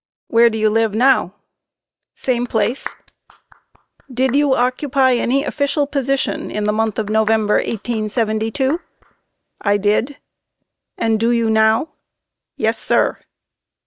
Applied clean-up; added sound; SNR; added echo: neural mask model DeepFilterNet 3.